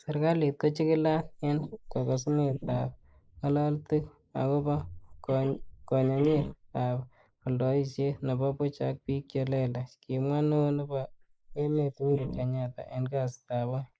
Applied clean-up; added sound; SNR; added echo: neural mask model Resemble Enhance denoiser.